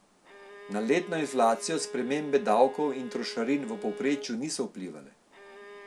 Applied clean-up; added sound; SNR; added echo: none; Bowed string instrument; 15 dB; none.